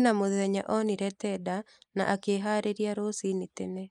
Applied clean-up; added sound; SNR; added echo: neural mask model Resemble Enhance denoiser.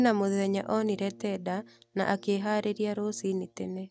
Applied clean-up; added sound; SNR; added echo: neural mask model DeepFilterNet 3.